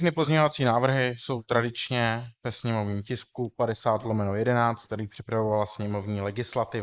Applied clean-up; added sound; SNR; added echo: neural mask model Resemble Enhance denoiser.